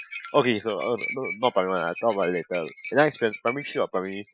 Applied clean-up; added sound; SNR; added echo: classical method Wiener filter.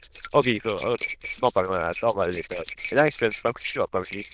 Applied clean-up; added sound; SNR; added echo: neural diffusion model UNIVERSE++.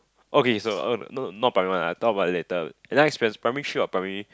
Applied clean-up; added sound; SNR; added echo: none; none; none; none.